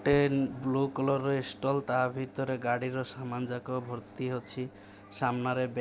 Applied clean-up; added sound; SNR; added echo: none; none; none; none.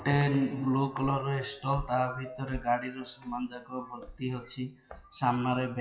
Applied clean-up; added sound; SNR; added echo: classical method WPE with log-MMSE.